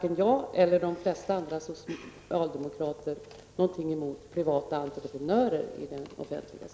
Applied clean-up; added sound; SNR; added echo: none; none; none; none.